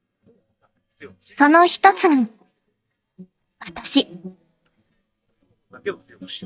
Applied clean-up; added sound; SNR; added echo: neural mask model DeepFilterNet 3.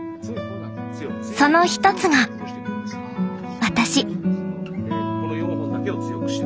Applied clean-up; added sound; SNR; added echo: none; none; none; none.